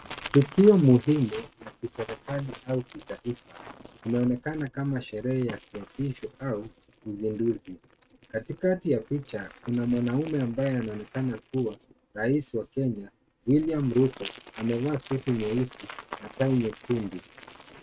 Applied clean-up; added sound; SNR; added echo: neural mask model RNNoise.